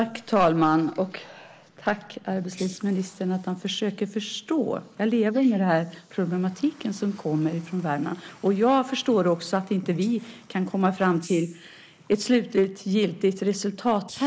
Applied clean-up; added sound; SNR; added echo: neural mask model Resemble Enhance denoiser.